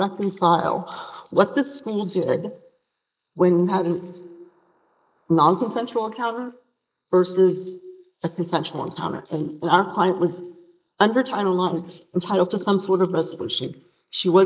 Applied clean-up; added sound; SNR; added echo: neural mask model Resemble Enhance denoiser.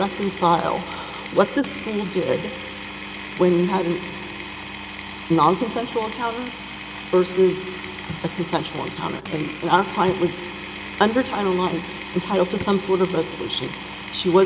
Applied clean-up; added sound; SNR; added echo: none; Power tool; 11 dB; none.